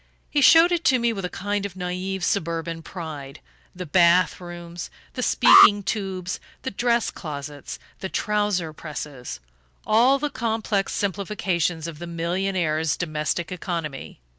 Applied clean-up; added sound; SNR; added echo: none; Alarm; -4 dB; none.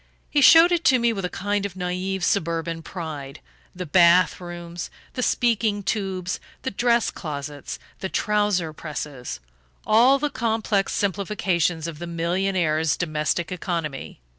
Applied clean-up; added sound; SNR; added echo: none; none; none; none.